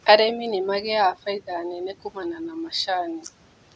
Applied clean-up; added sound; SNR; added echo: none; none; none; none.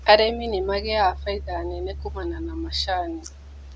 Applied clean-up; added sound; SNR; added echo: none; Engine; 10 dB; none.